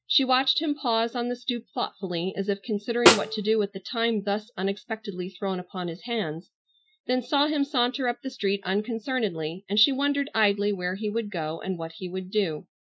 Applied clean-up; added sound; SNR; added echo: classical method Wiener filter.